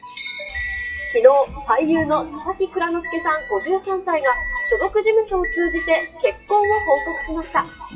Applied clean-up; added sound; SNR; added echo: classical method WPE with log-MMSE.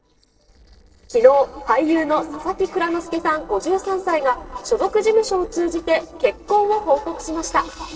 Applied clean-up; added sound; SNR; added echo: neural separator model SepFormer DNS4.